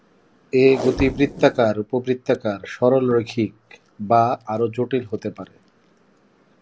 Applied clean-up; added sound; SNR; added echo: none; Packing tape, duct tape + Knock; 16 dB; none.